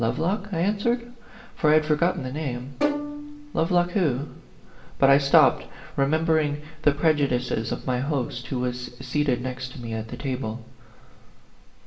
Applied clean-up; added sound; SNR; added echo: none; Bowed string instrument; 7 dB; reverberation time 1.0 s.